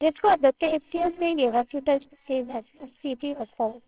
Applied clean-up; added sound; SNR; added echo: neural separator model SepFormer WHAMR!.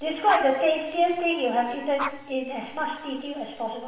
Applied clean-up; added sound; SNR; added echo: none; Dog; 13 dB; reverberation time 1.0 s.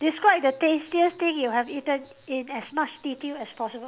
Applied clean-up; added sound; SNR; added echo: none; none; none; none.